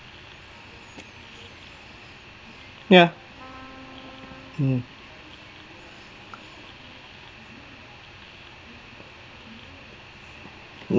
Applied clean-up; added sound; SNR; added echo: none; Trumpet; 19 dB; none.